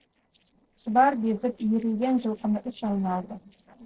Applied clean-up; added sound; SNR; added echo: neural separator model SepFormer DNS4.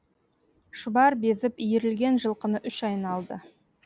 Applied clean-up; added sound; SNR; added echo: none; none; none; none.